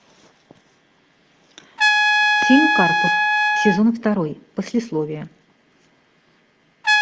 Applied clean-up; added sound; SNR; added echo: none; Trumpet; -2 dB; none.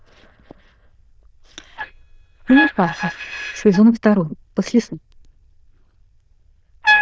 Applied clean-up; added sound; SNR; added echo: neural diffusion model UNIVERSE++.